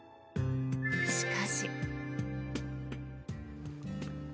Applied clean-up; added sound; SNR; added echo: none; none; none; none.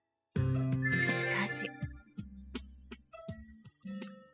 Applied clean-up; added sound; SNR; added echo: classical method spectral subtraction.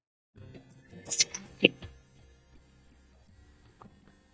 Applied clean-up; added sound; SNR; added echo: neural mask model DeepFilterNet 3.